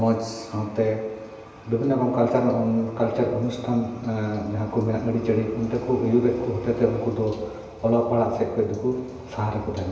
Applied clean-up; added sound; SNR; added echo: none; none; none; reverberation time 1.0 s.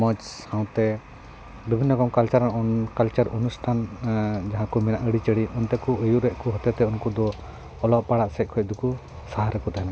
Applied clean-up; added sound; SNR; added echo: none; none; none; none.